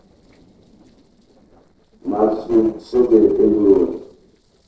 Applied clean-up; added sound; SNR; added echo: neural separator model SepFormer DNS4.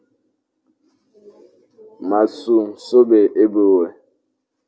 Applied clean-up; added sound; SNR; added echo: none; none; none; none.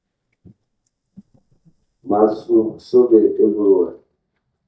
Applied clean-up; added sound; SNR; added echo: neural mask model DeepFilterNet 3.